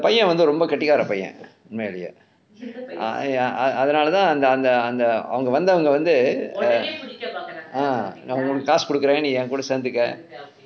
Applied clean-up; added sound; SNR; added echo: none; none; none; none.